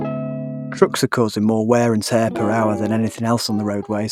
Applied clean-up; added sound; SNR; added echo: neural mask model RNNoise.